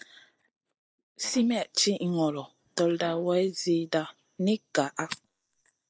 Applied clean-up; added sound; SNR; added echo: neural mask model DeepFilterNet 3.